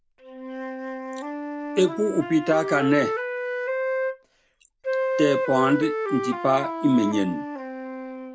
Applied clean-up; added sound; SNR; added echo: none; Wind instrument, woodwind instrument; 4 dB; none.